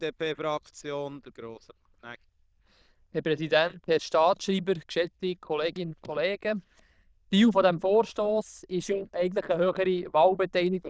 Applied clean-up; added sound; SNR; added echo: neural diffusion model UNIVERSE++.